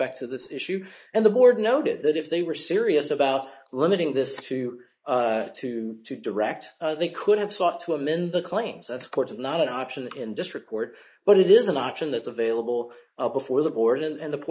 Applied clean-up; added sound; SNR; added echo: neural mask model Resemble Enhance denoiser.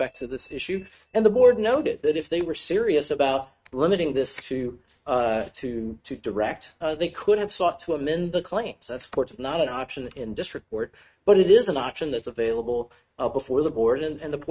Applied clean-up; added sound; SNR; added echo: neural mask model RNNoise.